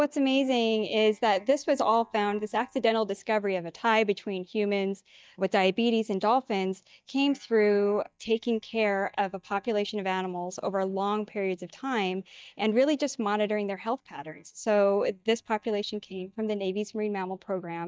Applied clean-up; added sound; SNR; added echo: neural mask model DeepFilterNet 3.